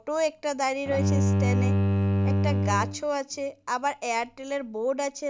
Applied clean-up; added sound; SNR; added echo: none; Bowed string instrument; -2 dB; none.